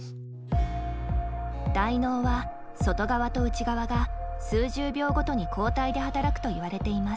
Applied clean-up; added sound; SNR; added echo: none; Harp + Piano; 19 dB; none.